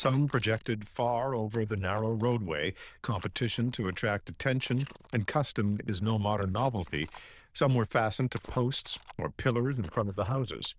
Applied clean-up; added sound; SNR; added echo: neural diffusion model UNIVERSE++.